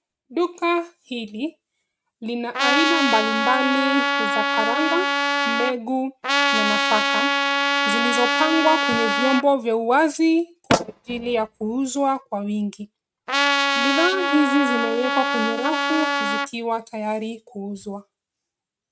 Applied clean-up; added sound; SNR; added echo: neural mask model RNNoise.